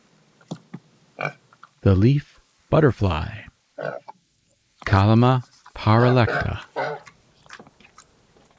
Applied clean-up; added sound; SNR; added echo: neural mask model Resemble Enhance denoiser.